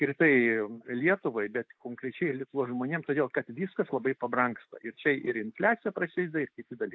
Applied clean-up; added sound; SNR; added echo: neural mask model Resemble Enhance denoiser.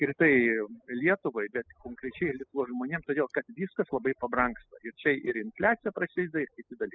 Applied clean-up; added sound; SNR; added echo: classical method spectral subtraction.